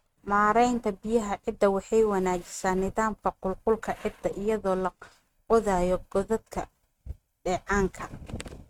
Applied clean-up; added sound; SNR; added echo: neural mask model RNNoise.